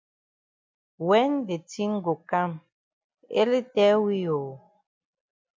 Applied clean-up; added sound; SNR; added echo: none; none; none; none.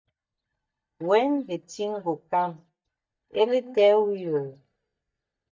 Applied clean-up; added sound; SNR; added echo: neural mask model DeepFilterNet 3.